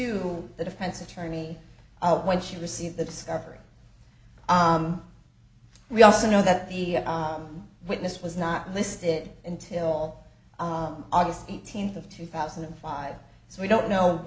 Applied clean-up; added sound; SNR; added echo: none; none; none; none.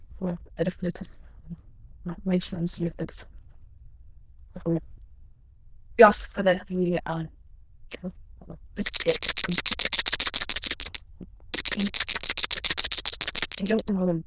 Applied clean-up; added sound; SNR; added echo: neural diffusion model UNIVERSE++.